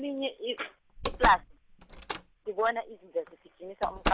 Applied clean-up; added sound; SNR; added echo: none; Slam; 6 dB; none.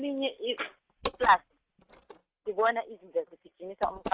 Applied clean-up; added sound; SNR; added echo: neural mask model RNNoise.